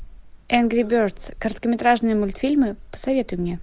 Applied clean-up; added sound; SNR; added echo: none; Keys jangling; 16 dB; none.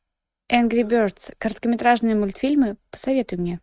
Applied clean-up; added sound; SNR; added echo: neural mask model RNNoise.